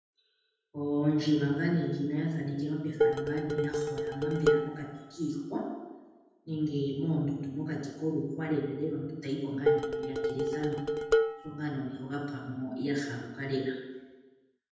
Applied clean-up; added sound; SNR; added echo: none; Dishes, pots, and pans; -2 dB; reverberation time 1.0 s.